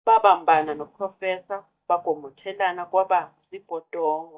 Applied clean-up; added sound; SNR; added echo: neural mask model DeepFilterNet 3.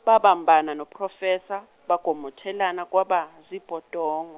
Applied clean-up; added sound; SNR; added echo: none; none; none; none.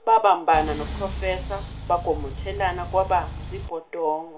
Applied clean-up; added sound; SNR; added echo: none; Engine; 8 dB; reverberation time 0.3 s.